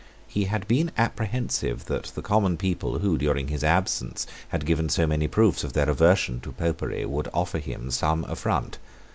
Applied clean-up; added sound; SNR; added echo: none; none; none; none.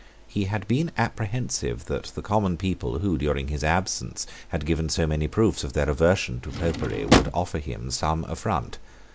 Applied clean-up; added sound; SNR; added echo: none; Drawer open or close; -1 dB; none.